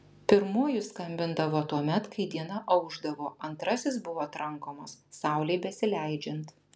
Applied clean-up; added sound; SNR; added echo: none; none; none; none.